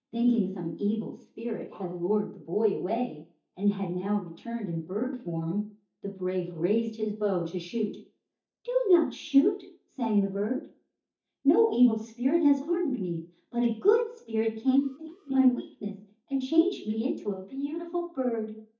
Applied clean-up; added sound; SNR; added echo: neural mask model DeepFilterNet 3.